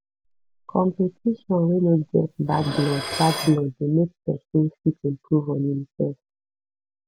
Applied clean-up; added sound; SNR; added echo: none; Dishes, pots, and pans; 11 dB; none.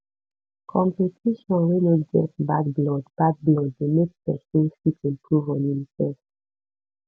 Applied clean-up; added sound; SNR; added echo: none; none; none; none.